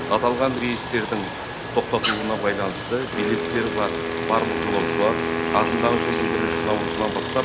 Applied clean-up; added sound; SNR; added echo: none; Wind instrument, woodwind instrument + Stream; 0 dB; none.